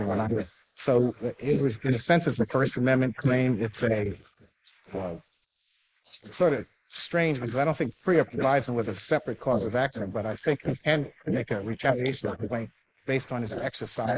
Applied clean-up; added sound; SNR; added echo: neural mask model Resemble Enhance denoiser.